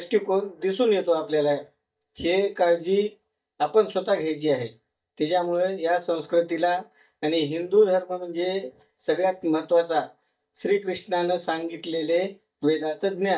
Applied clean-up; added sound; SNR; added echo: neural mask model DeepFilterNet 3.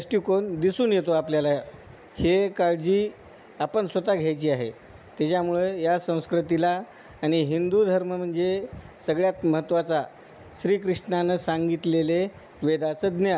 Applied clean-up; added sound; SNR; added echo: none; none; none; none.